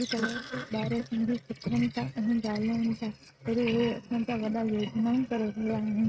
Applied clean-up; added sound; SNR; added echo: neural mask model RNNoise.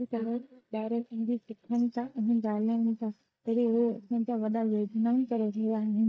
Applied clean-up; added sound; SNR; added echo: neural mask model DeepFilterNet 3.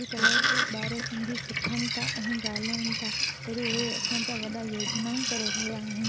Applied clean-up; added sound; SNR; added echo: none; Sink (filling or washing); -4 dB; none.